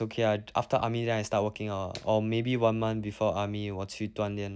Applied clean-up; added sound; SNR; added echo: none; none; none; none.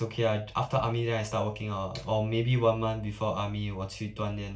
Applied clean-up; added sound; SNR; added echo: none; none; none; reverberation time 0.2 s.